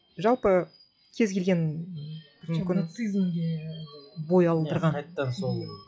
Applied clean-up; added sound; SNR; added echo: classical method log-MMSE.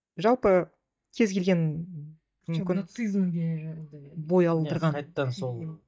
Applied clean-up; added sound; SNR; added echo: neural mask model DeepFilterNet 3.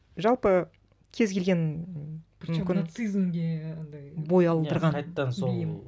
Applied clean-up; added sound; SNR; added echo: none; none; none; none.